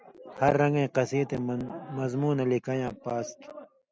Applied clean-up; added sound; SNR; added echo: none; none; none; none.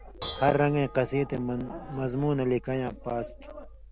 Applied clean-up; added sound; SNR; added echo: none; Dishes, pots, and pans / Bell; 14 dB; none.